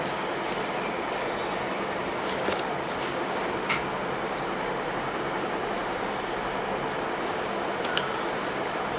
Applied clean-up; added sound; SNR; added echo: none; none; none; none.